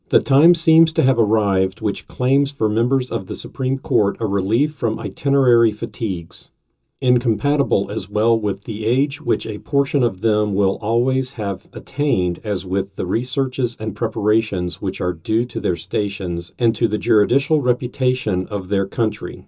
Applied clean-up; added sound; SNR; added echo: none; none; none; reverberation time 0.2 s.